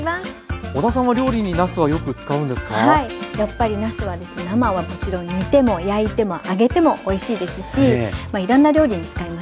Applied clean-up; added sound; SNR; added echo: none; none; none; none.